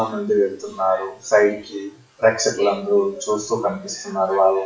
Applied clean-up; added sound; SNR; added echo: classical method WPE with log-MMSE.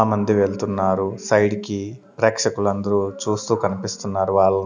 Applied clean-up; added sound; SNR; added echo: none; none; none; none.